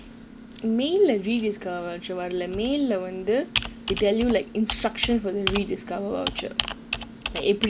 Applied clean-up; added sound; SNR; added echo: none; Computer keyboard; 8 dB; none.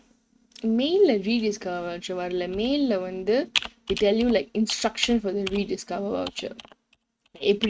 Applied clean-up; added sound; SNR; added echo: neural mask model RNNoise.